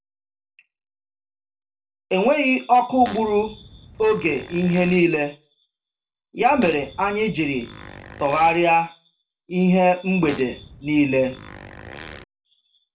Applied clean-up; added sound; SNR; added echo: none; Fart; 17 dB; reverberation time 0.2 s.